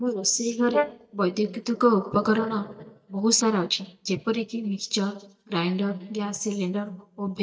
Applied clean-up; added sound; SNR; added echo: neural mask model DeepFilterNet 3.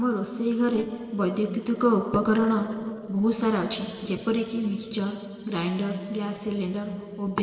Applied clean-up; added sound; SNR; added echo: neural separator model SepFormer DNS4.